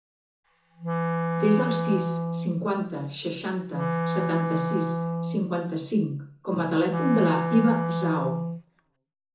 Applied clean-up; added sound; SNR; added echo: none; Wind instrument, woodwind instrument; 1 dB; reverberation time 0.6 s.